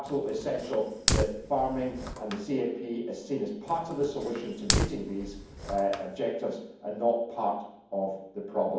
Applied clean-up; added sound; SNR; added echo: none; Fire; 2 dB; reverberation time 1.2 s.